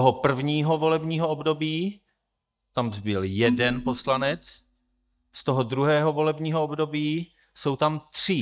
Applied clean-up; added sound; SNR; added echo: neural mask model DeepFilterNet 3.